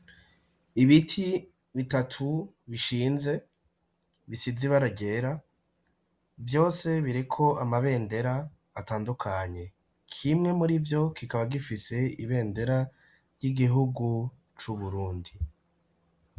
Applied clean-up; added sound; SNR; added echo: none; none; none; none.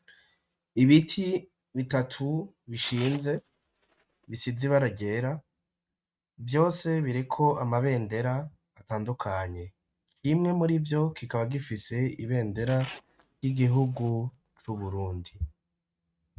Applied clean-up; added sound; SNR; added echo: neural mask model RNNoise.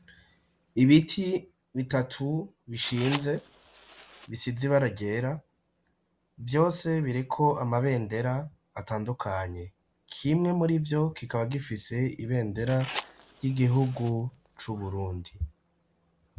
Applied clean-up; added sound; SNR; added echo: none; Fire; 14 dB; none.